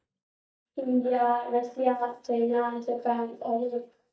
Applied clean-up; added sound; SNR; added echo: neural mask model DeepFilterNet 3.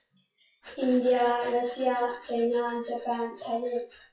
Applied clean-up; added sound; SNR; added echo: classical method WPE with log-MMSE.